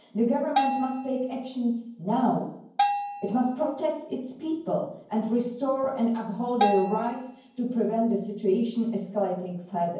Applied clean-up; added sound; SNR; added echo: none; Bell; 3 dB; reverberation time 0.9 s.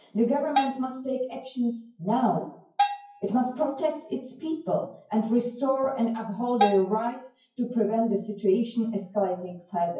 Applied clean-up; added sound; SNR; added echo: classical method WPE with log-MMSE.